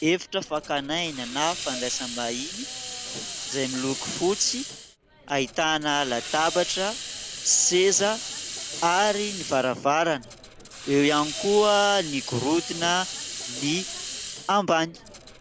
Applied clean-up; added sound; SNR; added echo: none; Hiss; 10 dB; none.